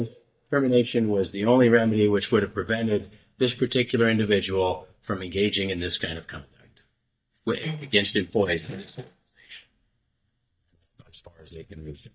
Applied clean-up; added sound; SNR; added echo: neural mask model DeepFilterNet 3.